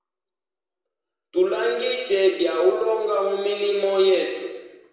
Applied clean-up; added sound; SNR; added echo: none; none; none; reverberation time 1.2 s.